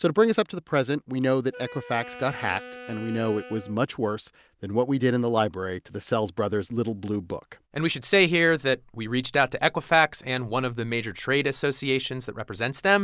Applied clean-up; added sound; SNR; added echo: none; Wind instrument, woodwind instrument; 17 dB; none.